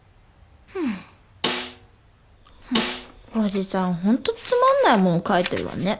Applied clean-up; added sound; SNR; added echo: none; Snare drum; 8 dB; none.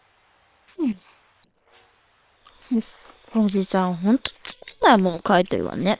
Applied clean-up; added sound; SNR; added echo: neural separator model SepFormer WHAM!.